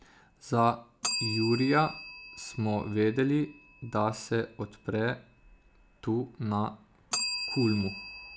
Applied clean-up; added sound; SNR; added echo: none; Bell; 9 dB; none.